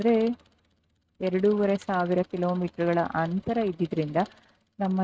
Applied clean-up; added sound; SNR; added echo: neural mask model RNNoise.